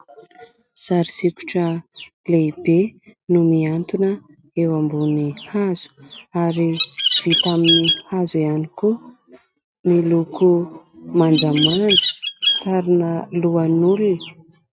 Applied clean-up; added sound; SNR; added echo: neural mask model RNNoise.